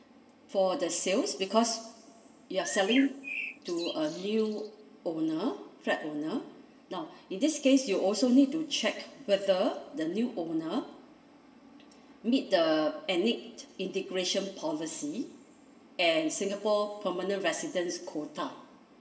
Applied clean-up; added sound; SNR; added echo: none; Bird; 9 dB; reverberation time 1.8 s.